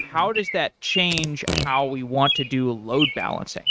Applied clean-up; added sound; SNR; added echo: neural mask model RNNoise.